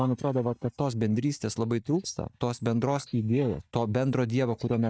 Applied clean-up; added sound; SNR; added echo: neural mask model DeepFilterNet 3.